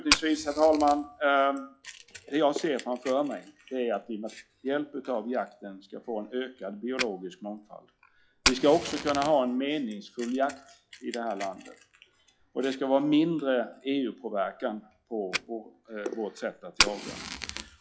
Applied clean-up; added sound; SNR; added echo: classical method log-MMSE.